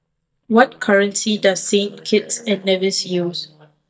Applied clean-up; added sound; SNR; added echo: neural mask model DeepFilterNet 3.